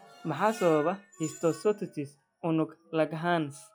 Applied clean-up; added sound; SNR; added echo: classical method log-MMSE.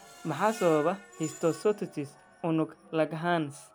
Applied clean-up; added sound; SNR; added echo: none; Screech; 19 dB; none.